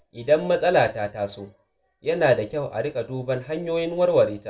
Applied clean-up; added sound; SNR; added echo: none; none; none; reverberation time 0.2 s.